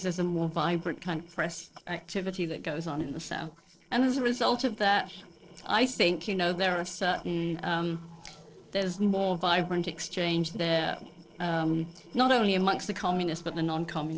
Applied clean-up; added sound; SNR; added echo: neural separator model SepFormer DNS4.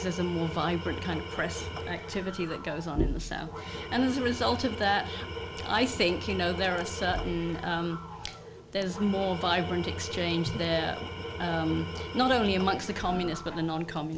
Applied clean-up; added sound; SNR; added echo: none; Tools; 8 dB; none.